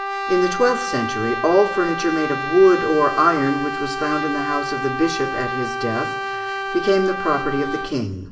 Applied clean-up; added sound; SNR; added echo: none; Brass instrument; 5 dB; reverberation time 0.8 s.